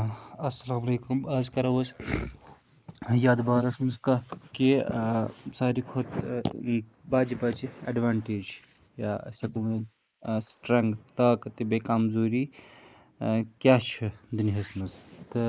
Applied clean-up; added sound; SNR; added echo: neural mask model Resemble Enhance denoiser.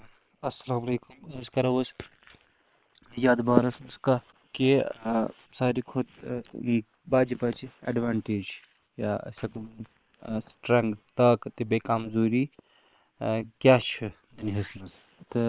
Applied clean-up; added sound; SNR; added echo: neural separator model SepFormer WHAM!.